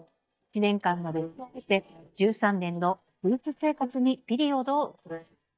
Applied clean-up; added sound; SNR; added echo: neural mask model DeepFilterNet 3.